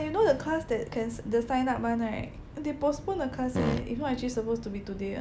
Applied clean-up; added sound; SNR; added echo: none; Fart; 2 dB; none.